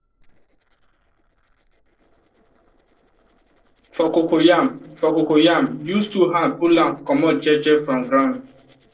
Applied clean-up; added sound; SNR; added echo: neural separator model SepFormer DNS4.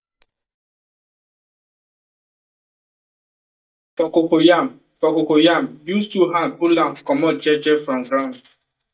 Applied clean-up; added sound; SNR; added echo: neural mask model DeepFilterNet 3.